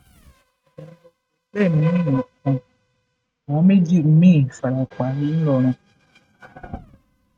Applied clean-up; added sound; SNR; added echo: neural mask model RNNoise.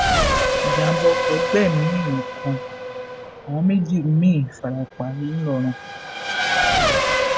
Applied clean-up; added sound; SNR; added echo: none; Race car, auto racing / Accelerating, revving, vroom; 0 dB; none.